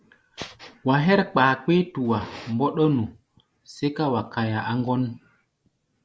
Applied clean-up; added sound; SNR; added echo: none; none; none; none.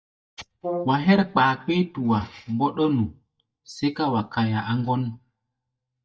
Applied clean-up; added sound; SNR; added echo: neural mask model DeepFilterNet 3.